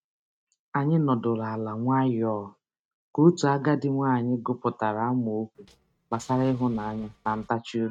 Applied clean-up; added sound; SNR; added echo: neural mask model RNNoise.